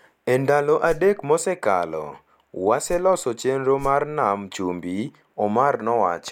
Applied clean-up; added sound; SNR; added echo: none; Whoosh, swoosh, swish; 15 dB; none.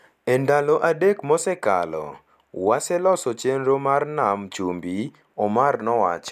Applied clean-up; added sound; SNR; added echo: none; none; none; none.